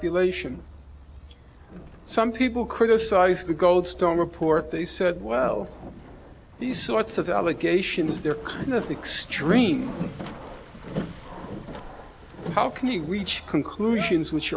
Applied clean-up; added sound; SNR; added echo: none; Boat, Water vehicle; 12 dB; none.